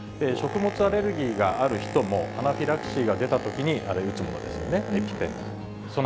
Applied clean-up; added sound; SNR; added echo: none; Boat, Water vehicle; 11 dB; none.